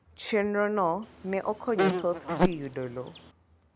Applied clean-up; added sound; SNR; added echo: none; Insect; 0 dB; none.